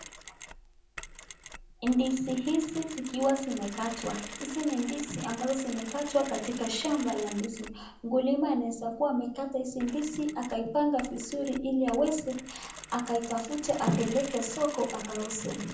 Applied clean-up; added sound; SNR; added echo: none; Mechanisms; 13 dB; reverberation time 0.6 s.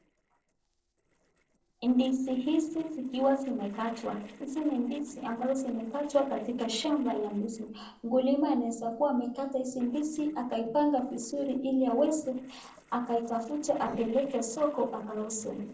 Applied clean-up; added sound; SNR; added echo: neural separator model SepFormer DNS4.